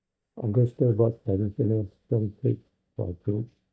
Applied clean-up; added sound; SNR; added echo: neural mask model DeepFilterNet 3.